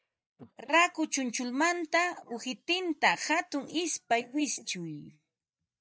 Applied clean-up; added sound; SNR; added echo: neural mask model DeepFilterNet 3.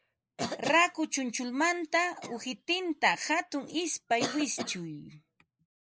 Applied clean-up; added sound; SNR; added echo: neural mask model Resemble Enhance denoiser.